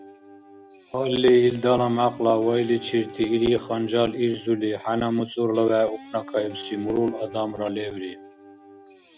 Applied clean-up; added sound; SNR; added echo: none; Guitar; 19 dB; none.